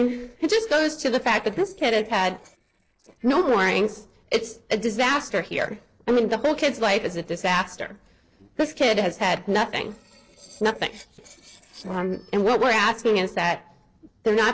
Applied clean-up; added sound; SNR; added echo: neural separator model SepFormer DNS4.